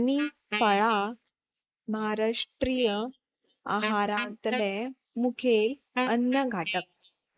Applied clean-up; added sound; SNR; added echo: neural mask model Resemble Enhance denoiser.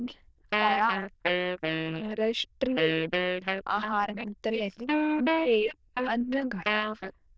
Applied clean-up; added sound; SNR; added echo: neural diffusion model UNIVERSE++.